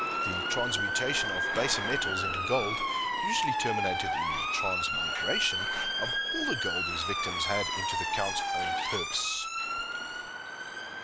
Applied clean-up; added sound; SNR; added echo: none; Motor vehicle (road) / Siren; -4 dB; none.